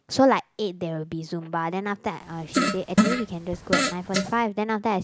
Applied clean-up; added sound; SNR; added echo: none; Fart; -1 dB; none.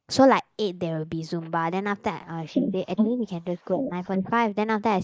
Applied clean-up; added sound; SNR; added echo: neural mask model Resemble Enhance denoiser.